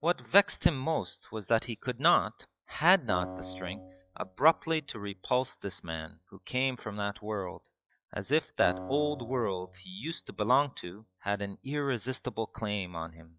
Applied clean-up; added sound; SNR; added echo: classical method log-MMSE.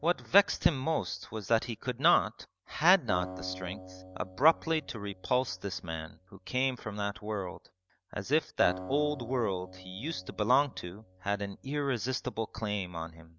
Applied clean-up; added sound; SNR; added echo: none; Acoustic guitar; 17 dB; none.